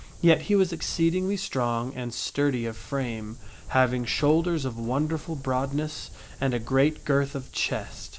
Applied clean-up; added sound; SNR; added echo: none; Wind; 16 dB; none.